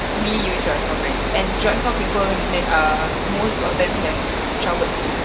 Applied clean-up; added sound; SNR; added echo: none; Water; -2 dB; reverberation time 0.2 s.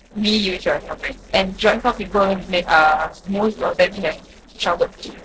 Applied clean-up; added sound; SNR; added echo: neural separator model SepFormer DNS4.